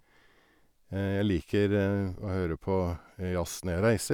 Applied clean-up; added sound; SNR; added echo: none; none; none; none.